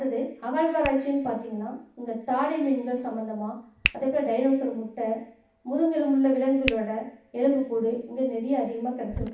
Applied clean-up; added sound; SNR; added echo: none; Hands; 13 dB; reverberation time 0.7 s.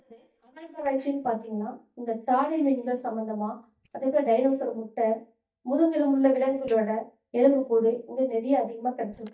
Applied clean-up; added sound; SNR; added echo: neural mask model DeepFilterNet 3.